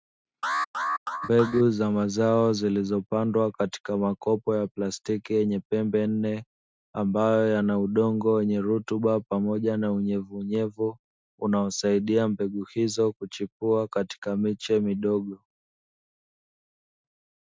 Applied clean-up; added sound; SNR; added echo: neural mask model RNNoise.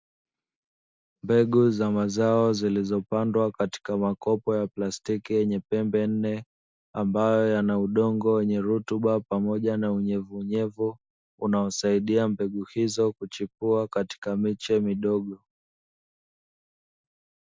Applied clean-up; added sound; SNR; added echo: none; none; none; none.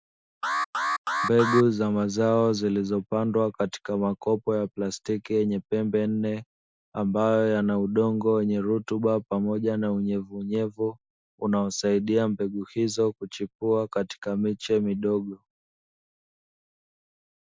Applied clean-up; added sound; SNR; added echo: neural mask model Resemble Enhance denoiser.